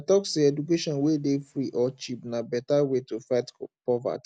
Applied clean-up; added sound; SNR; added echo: none; none; none; none.